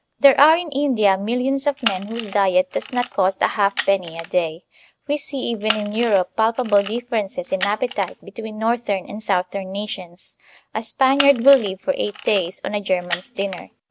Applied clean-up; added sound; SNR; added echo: none; Camera; 11 dB; none.